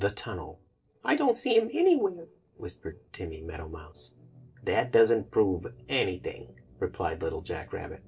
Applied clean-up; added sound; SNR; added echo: neural separator model SepFormer DNS4.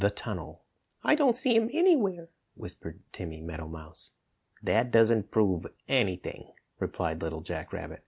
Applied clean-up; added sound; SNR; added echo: none; none; none; none.